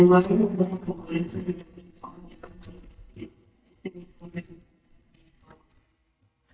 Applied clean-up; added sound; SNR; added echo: neural mask model DeepFilterNet 3.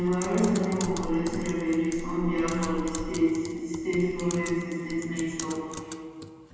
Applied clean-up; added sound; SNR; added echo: none; Typing; 11 dB; reverberation time 2.1 s.